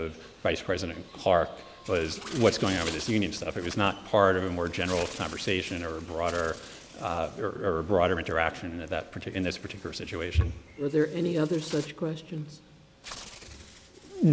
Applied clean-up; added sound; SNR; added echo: none; Bird; 17 dB; none.